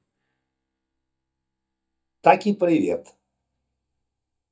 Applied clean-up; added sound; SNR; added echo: neural mask model DeepFilterNet 3.